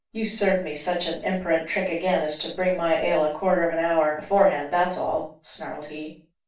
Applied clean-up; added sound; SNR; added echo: none; none; none; reverberation time 0.3 s.